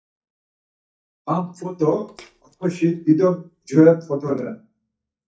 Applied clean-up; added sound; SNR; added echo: neural mask model DeepFilterNet 3.